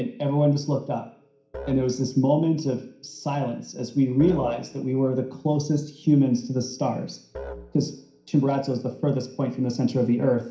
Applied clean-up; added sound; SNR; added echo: none; Musical instrument; 20 dB; reverberation time 0.5 s.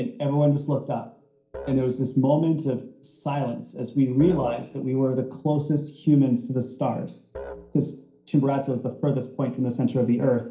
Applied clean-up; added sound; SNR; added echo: neural separator model SepFormer DNS4.